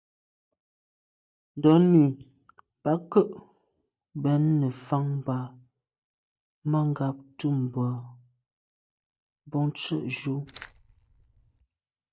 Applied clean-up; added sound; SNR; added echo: neural mask model DeepFilterNet 3.